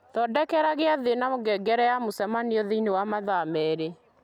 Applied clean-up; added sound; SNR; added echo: none; none; none; none.